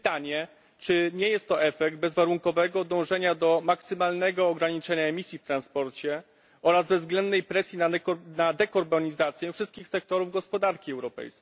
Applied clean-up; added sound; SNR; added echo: none; none; none; none.